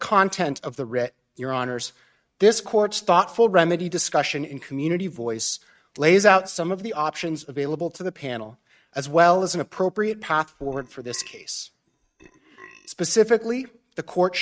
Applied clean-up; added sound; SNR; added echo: neural mask model RNNoise.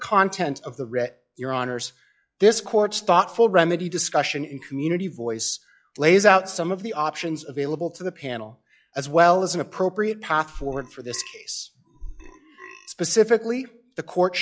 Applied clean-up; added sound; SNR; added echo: classical method log-MMSE.